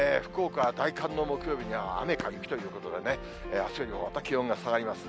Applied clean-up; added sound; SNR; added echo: none; Fireworks; 18 dB; none.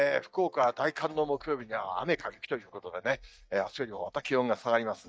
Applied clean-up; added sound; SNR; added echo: neural mask model DeepFilterNet 3.